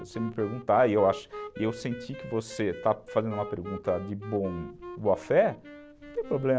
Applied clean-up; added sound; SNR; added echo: none; Wind instrument, woodwind instrument; 14 dB; none.